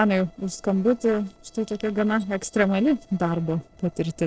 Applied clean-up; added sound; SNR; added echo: neural separator model SepFormer DNS4.